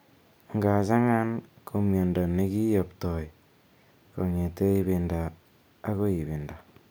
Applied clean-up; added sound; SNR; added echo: none; none; none; none.